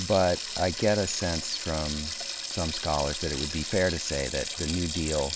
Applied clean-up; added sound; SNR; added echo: none; Sink (filling or washing); 6 dB; none.